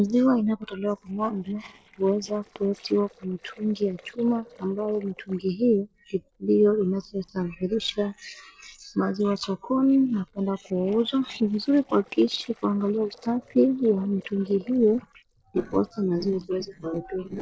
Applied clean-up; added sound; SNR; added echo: neural separator model SepFormer DNS4.